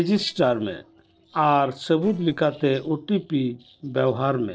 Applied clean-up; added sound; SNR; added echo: neural separator model SepFormer DNS4.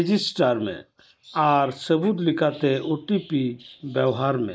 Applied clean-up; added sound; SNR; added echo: neural mask model Resemble Enhance denoiser.